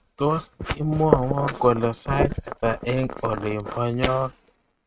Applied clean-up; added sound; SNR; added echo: neural mask model RNNoise.